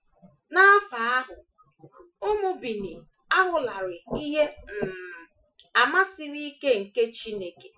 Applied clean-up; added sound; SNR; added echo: classical method Wiener filter.